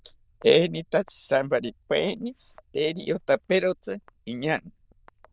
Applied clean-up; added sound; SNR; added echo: neural diffusion model UNIVERSE++.